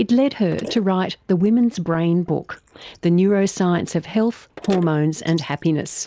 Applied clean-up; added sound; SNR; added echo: neural mask model Resemble Enhance denoiser.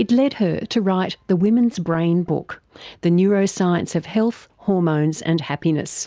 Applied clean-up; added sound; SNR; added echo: none; none; none; none.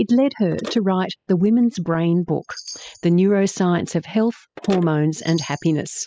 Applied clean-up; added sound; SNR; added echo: classical method spectral subtraction.